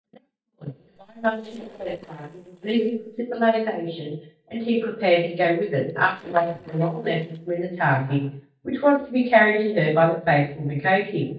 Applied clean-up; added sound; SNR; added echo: neural mask model DeepFilterNet 3.